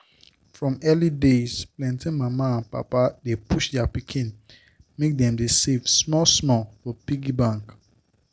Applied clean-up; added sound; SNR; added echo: none; none; none; none.